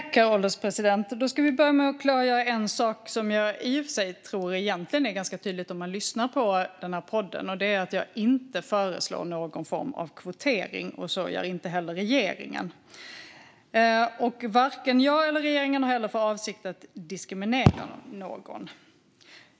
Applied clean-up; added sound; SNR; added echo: none; none; none; none.